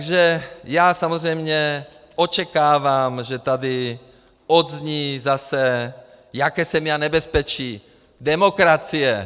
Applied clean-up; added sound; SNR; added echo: none; none; none; none.